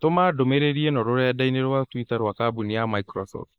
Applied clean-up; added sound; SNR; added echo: neural mask model Resemble Enhance denoiser.